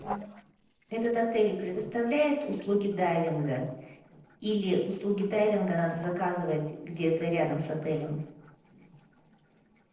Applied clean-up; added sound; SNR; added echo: neural separator model SepFormer DNS4.